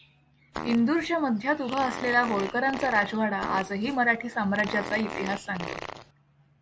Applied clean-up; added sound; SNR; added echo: none; Fart; 10 dB; none.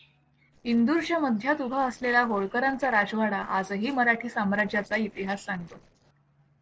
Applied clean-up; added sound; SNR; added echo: neural separator model SepFormer DNS4.